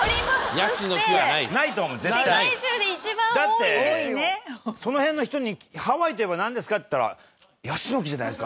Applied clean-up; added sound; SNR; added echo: none; none; none; none.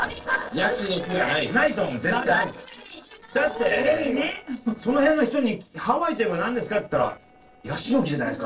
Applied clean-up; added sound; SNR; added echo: neural separator model SepFormer DNS4.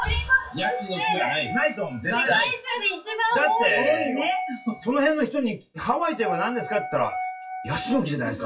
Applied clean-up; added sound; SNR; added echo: classical method WPE with log-MMSE.